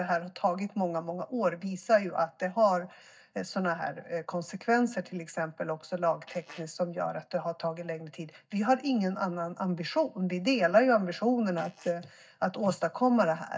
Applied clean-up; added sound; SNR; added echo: neural mask model DeepFilterNet 3.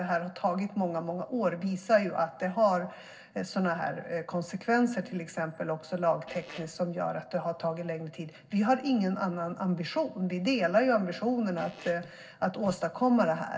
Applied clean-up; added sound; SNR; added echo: neural separator model SepFormer DNS4.